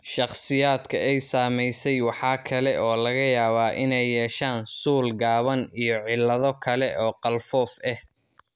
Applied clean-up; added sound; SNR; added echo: none; none; none; none.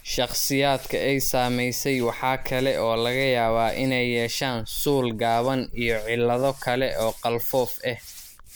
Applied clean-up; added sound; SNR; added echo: none; Hands; 14 dB; none.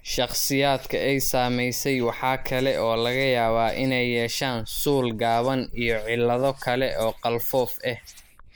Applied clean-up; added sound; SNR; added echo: neural mask model Resemble Enhance denoiser.